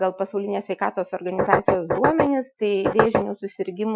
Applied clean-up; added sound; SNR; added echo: classical method Wiener filter.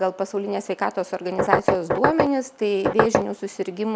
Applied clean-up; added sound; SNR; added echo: none; Knock; -4 dB; none.